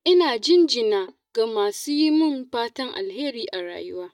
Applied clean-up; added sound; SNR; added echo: neural mask model DeepFilterNet 3.